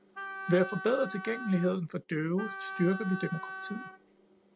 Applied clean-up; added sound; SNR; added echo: none; Wind instrument, woodwind instrument; 10 dB; none.